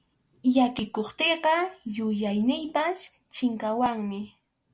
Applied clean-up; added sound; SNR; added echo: none; none; none; none.